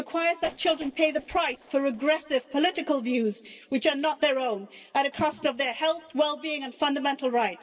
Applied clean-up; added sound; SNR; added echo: neural separator model SepFormer DNS4.